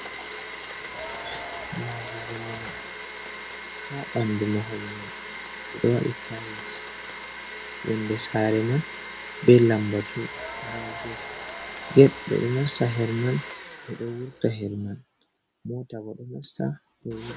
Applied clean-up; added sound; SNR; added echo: none; Crowd + Domestic sounds, home sounds; 11 dB; none.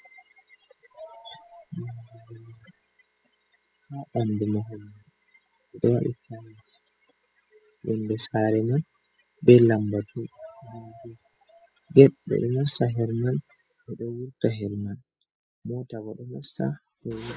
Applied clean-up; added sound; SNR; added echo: classical method spectral subtraction.